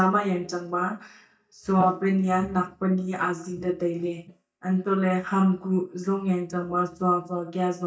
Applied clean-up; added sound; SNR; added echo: neural mask model DeepFilterNet 3.